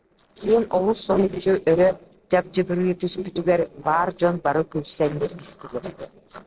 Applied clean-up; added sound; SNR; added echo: neural separator model SepFormer DNS4.